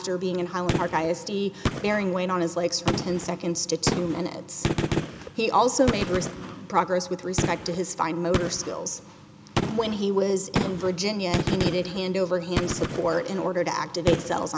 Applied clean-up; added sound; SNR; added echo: none; Gunshot, gunfire; 5 dB; none.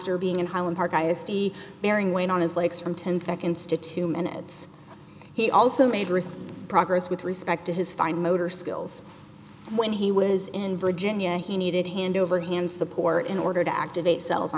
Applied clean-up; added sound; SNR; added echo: none; none; none; none.